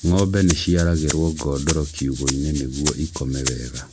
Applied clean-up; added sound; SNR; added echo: none; Rattle (instrument); 10 dB; none.